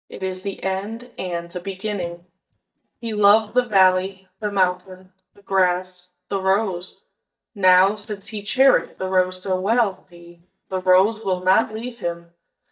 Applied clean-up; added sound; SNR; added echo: neural mask model DeepFilterNet 3.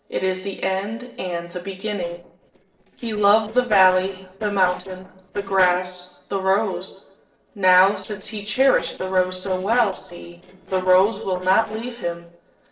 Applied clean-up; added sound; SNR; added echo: neural separator model SepFormer DNS4.